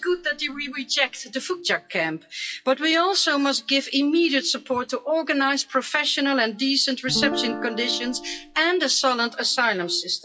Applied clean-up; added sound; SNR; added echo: classical method WPE with log-MMSE.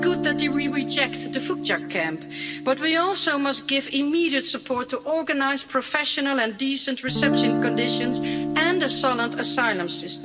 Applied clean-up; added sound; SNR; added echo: none; Guitar; 5 dB; reverberation time 0.6 s.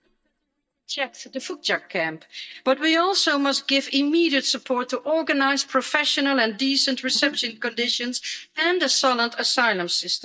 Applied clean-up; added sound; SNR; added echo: neural mask model DeepFilterNet 3.